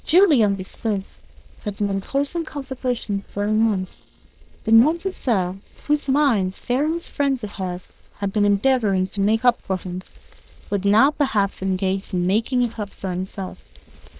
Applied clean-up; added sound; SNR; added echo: neural separator model SepFormer WHAM!.